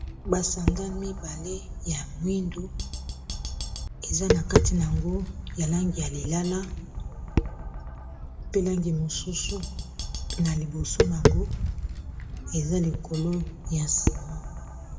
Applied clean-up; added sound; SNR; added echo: none; Tap; -1 dB; reverberation time 1.7 s.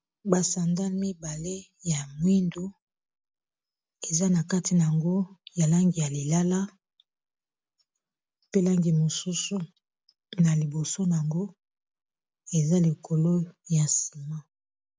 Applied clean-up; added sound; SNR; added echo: none; none; none; none.